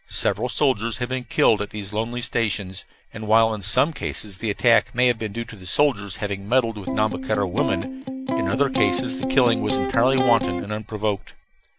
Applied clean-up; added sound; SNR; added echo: none; Electric guitar; 2 dB; none.